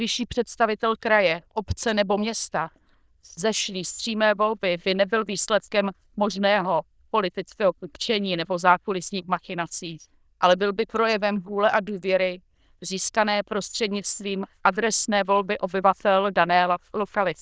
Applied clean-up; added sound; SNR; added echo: neural diffusion model UNIVERSE++.